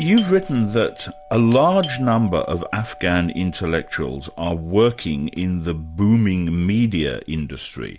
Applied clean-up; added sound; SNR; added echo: none; Doorbell; 20 dB; none.